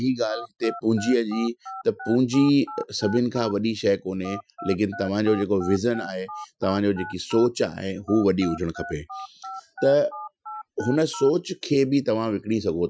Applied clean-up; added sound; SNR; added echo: classical method Wiener filter.